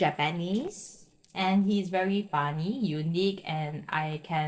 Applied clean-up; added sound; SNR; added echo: neural separator model SepFormer DNS4.